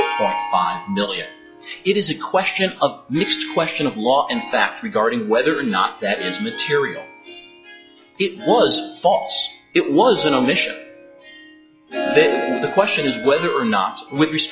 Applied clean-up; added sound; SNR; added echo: classical method log-MMSE.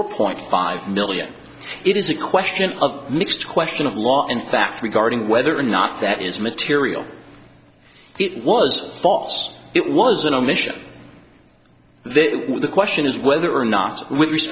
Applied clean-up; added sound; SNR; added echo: none; none; none; none.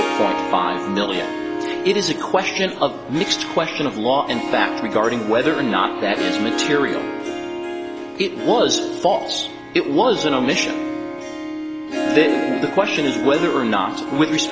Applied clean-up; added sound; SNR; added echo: none; Harp; 5 dB; none.